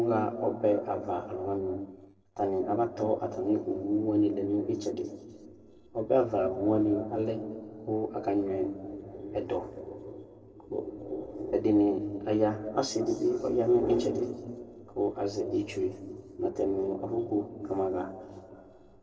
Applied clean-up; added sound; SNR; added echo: neural separator model SepFormer DNS4.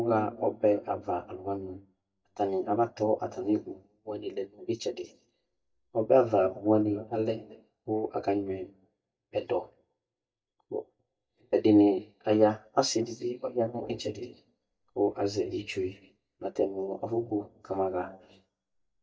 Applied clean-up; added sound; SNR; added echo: neural mask model DeepFilterNet 3.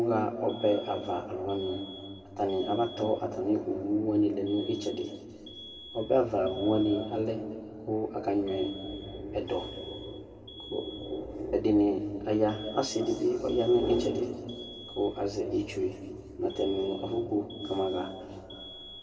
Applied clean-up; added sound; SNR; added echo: none; Alarm; 19 dB; reverberation time 2.3 s.